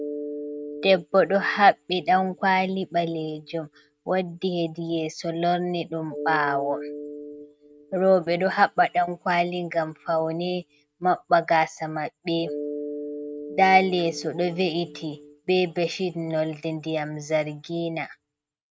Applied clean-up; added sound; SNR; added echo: neural mask model RNNoise.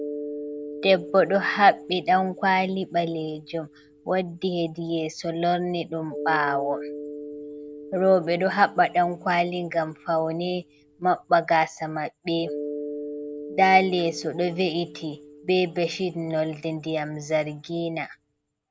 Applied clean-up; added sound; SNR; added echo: none; Mallet percussion; 14 dB; none.